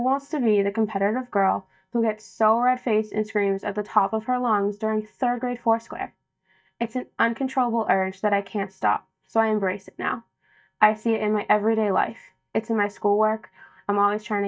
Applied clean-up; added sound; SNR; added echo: neural mask model DeepFilterNet 3.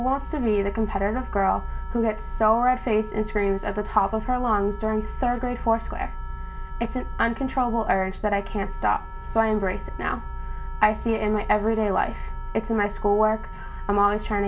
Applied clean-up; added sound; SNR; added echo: none; Wind instrument, woodwind instrument; 19 dB; reverberation time 0.2 s.